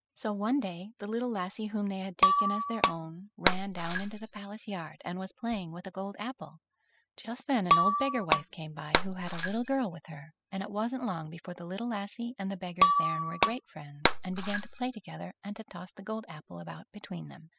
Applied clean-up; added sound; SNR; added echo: classical method spectral subtraction.